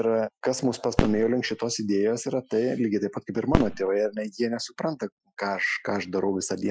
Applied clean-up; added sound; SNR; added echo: classical method Wiener filter.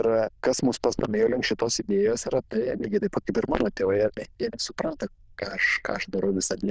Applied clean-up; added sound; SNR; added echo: neural diffusion model UNIVERSE++.